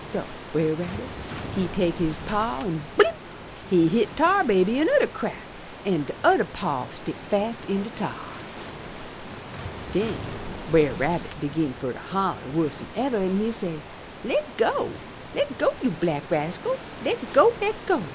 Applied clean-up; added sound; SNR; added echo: none; Waves, surf; 12 dB; none.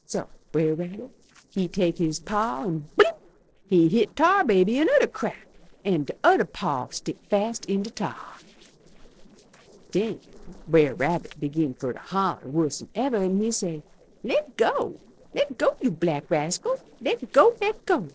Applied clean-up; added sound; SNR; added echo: neural separator model SepFormer DNS4.